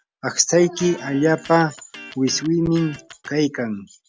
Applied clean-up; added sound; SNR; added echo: none; Electric guitar; 20 dB; none.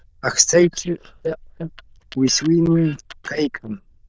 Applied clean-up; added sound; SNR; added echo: neural diffusion model UNIVERSE++.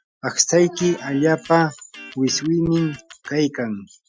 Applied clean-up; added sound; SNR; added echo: classical method Wiener filter.